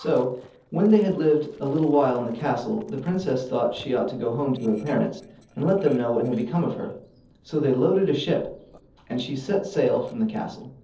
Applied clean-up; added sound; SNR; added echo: neural separator model SepFormer DNS4.